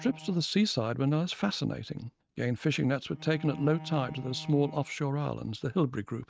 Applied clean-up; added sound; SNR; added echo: neural mask model RNNoise.